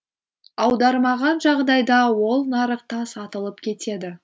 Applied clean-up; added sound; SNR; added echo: none; none; none; none.